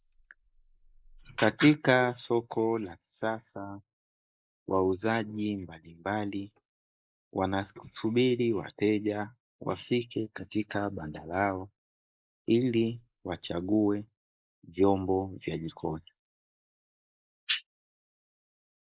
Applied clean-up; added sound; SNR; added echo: neural mask model Resemble Enhance denoiser.